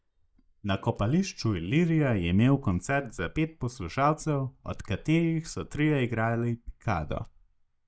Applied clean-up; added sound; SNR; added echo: neural mask model DeepFilterNet 3.